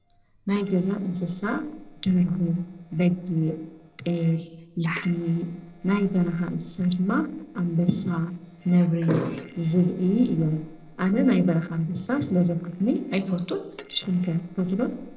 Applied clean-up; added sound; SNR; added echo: neural separator model SepFormer DNS4.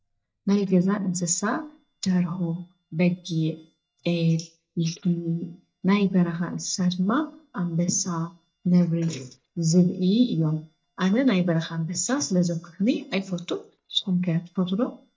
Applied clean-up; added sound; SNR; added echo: neural mask model DeepFilterNet 3.